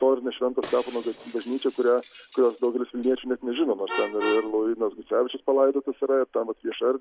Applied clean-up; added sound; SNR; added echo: none; Shatter + Vehicle horn, car horn, honking; 16 dB; none.